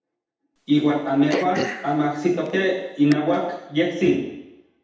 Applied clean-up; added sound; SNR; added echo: none; Cough; 11 dB; reverberation time 0.8 s.